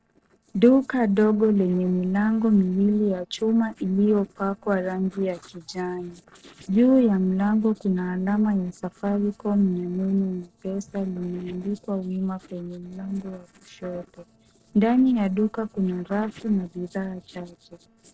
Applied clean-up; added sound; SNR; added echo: neural separator model SepFormer DNS4.